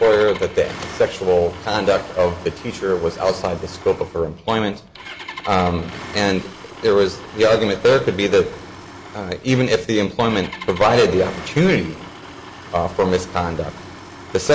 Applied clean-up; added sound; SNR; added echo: none; Engine starting; 16 dB; none.